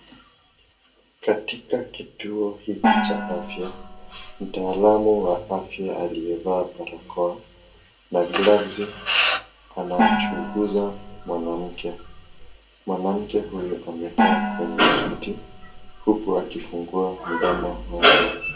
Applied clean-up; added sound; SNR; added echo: none; Gong; 2 dB; reverberation time 0.2 s.